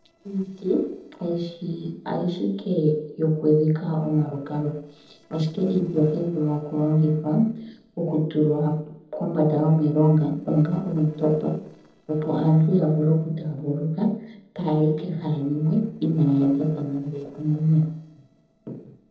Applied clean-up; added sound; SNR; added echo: neural separator model SepFormer DNS4.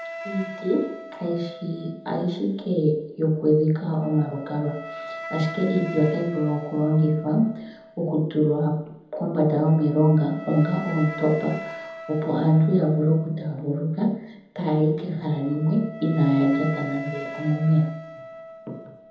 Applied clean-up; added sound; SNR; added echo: none; Wind instrument, woodwind instrument; 15 dB; reverberation time 1.0 s.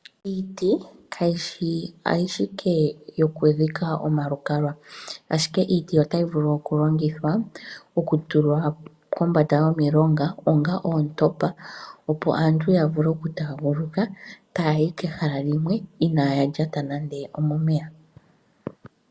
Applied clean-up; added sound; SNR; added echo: none; none; none; none.